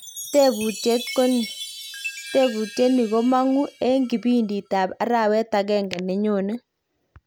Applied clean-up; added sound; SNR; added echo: none; Chime; 15 dB; none.